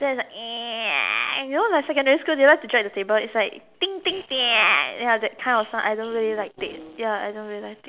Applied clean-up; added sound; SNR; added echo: none; none; none; none.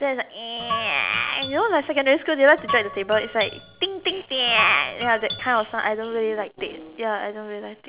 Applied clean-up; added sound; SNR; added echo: none; Guitar; 10 dB; none.